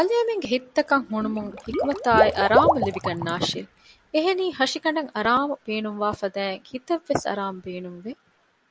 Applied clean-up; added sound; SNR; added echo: none; Water / Liquid; 1 dB; none.